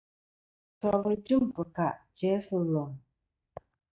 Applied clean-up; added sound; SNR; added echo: neural mask model DeepFilterNet 3.